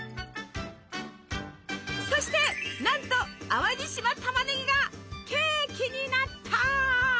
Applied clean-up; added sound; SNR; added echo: none; none; none; none.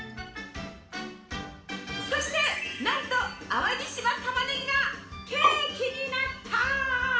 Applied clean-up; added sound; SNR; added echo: none; Bowed string instrument; -2 dB; reverberation time 0.6 s.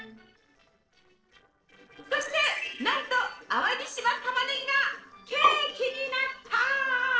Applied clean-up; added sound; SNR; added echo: neural separator model SepFormer DNS4.